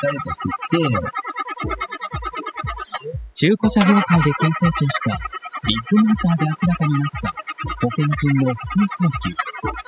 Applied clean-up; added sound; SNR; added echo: classical method spectral subtraction.